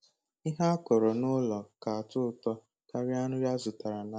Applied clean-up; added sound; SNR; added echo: none; none; none; none.